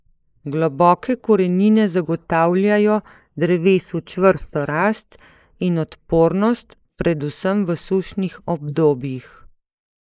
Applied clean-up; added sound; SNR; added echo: neural mask model Resemble Enhance denoiser.